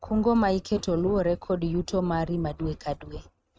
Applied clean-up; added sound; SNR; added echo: neural mask model RNNoise.